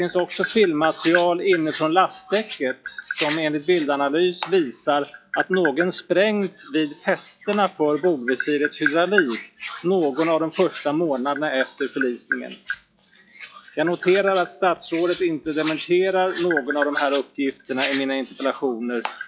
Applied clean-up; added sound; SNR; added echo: classical method log-MMSE.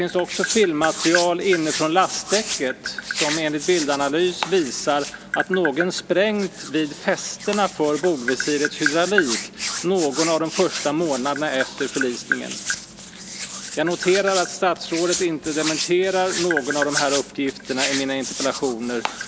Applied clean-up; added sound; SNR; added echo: none; Hands + Tap; 6 dB; none.